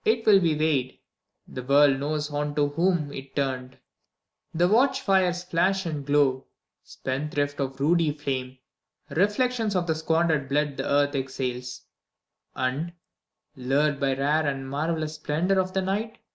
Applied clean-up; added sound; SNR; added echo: none; none; none; none.